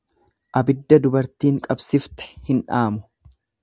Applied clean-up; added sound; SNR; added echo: none; none; none; none.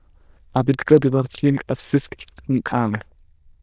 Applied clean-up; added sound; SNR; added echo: neural diffusion model UNIVERSE++.